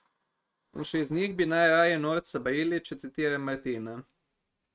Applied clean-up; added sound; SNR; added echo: neural mask model RNNoise.